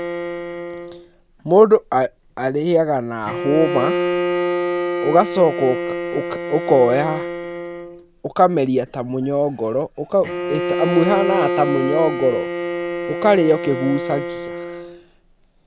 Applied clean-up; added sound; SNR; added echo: none; Bowed string instrument; 5 dB; none.